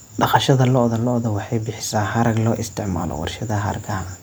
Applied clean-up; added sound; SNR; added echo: none; none; none; none.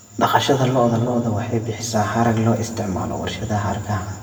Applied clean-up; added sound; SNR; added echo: none; none; none; reverberation time 1.8 s.